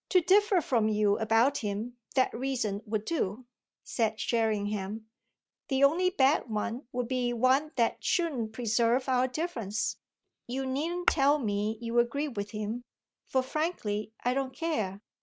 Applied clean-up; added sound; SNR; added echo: neural mask model RNNoise.